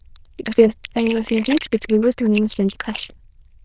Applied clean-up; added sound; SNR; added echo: neural diffusion model UNIVERSE++.